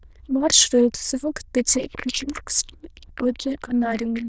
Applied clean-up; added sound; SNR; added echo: neural diffusion model UNIVERSE++.